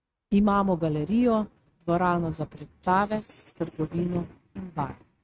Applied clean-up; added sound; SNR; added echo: neural mask model RNNoise.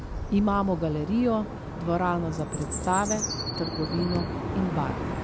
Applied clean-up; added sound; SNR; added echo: none; Chirp, tweet; 4 dB; none.